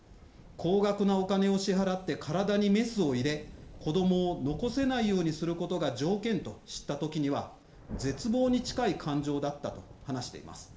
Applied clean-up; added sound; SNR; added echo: none; Thunder; 19 dB; reverberation time 1.3 s.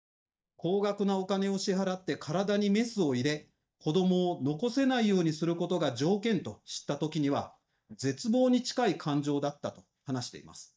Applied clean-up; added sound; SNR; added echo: neural mask model DeepFilterNet 3.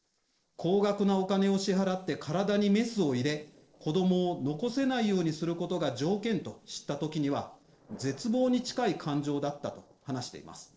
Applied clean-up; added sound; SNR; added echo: neural separator model SepFormer DNS4.